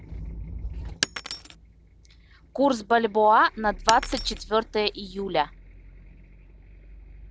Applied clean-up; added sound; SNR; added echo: none; Shatter; 10 dB; none.